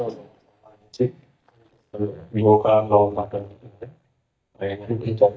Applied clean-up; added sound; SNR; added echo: neural mask model DeepFilterNet 3.